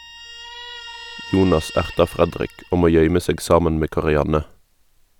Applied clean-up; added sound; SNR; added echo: none; Guitar; 19 dB; none.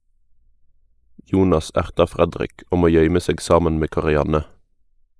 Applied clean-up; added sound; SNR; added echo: neural mask model Resemble Enhance denoiser.